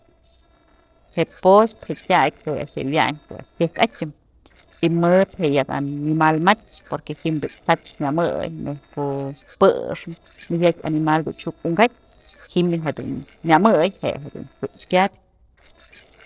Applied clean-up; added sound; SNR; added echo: neural separator model SepFormer DNS4.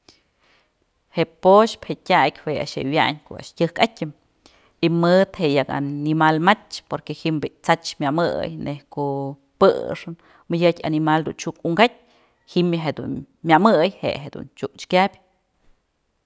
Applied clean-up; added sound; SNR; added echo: none; none; none; none.